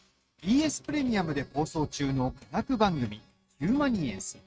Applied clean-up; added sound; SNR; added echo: neural mask model RNNoise.